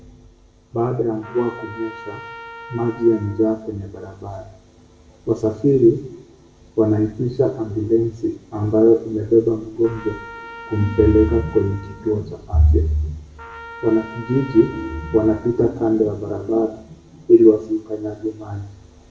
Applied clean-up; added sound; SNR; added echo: none; Trumpet; 18 dB; reverberation time 0.6 s.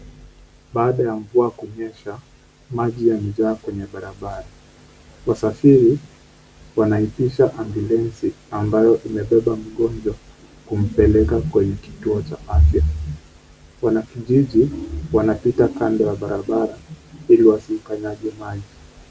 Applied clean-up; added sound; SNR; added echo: none; none; none; none.